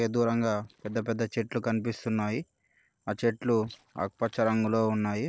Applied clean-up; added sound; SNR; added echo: neural separator model SepFormer DNS4.